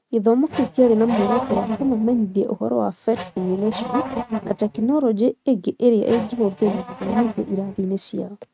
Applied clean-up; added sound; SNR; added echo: neural mask model RNNoise.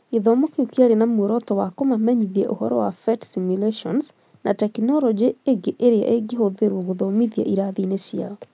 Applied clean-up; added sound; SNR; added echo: none; none; none; none.